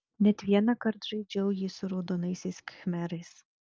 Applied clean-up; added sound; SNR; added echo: none; none; none; none.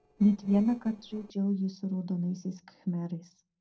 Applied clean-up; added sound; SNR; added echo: neural separator model SepFormer DNS4.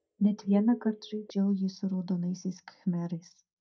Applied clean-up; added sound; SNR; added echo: neural mask model DeepFilterNet 3.